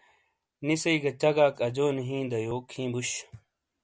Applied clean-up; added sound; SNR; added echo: none; none; none; none.